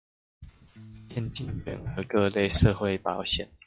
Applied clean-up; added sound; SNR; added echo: classical method log-MMSE.